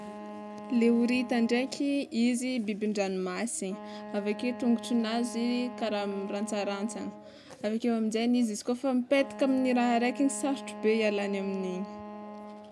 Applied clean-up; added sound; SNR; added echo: none; Wind instrument, woodwind instrument; 14 dB; none.